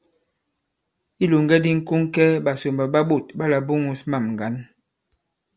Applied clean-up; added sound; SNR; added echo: none; none; none; none.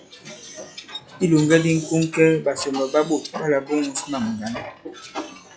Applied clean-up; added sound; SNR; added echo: classical method log-MMSE.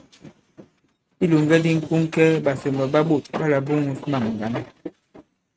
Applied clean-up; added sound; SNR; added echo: neural mask model RNNoise.